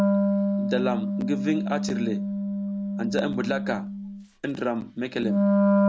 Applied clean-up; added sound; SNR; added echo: none; Wind instrument, woodwind instrument; -5 dB; none.